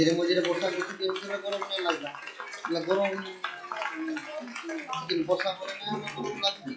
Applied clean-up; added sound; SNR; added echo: classical method WPE with log-MMSE.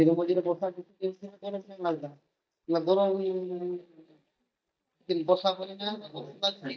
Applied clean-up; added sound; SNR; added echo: neural mask model DeepFilterNet 3.